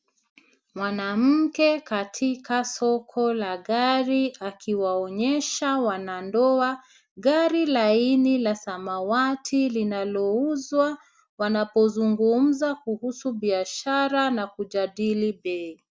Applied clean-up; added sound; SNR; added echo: none; none; none; none.